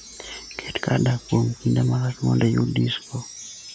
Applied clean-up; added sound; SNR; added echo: none; Wind chime; 19 dB; none.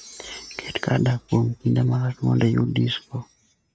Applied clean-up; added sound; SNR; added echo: neural mask model RNNoise.